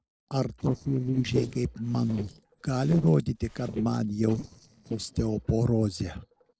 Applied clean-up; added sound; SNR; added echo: neural separator model SepFormer DNS4.